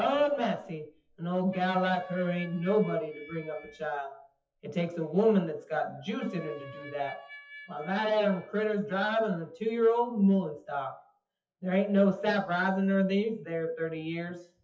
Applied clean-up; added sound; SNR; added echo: classical method WPE with log-MMSE.